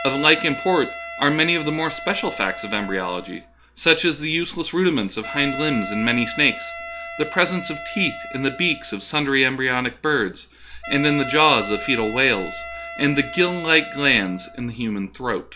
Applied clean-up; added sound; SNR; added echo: none; Wind instrument, woodwind instrument; 12 dB; none.